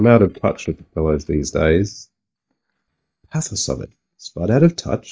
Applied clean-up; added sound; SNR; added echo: neural mask model DeepFilterNet 3.